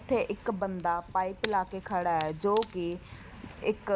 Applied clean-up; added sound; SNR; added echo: none; Crackle; 17 dB; none.